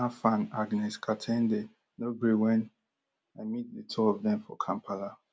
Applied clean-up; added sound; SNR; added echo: none; none; none; none.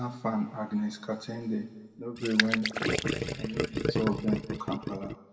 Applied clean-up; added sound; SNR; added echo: none; Gurgling; -2 dB; reverberation time 1.6 s.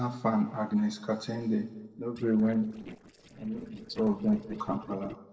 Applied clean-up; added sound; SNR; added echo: neural separator model SepFormer DNS4.